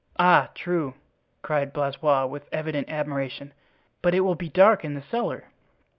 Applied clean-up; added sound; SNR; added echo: none; none; none; none.